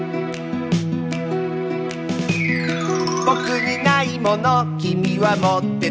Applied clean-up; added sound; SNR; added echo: none; none; none; none.